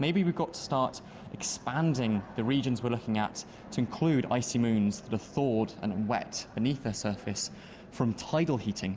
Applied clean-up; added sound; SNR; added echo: none; none; none; none.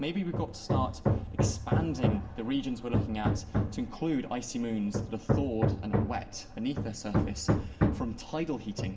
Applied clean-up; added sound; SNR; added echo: none; Hammer; -3 dB; reverberation time 0.5 s.